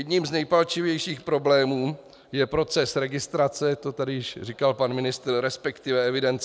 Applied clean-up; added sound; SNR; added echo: none; none; none; none.